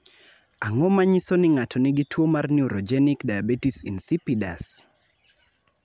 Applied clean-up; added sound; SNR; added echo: none; none; none; none.